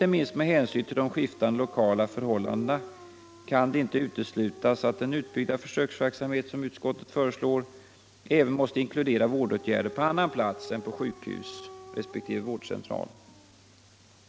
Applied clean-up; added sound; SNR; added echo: none; Dog; 19 dB; none.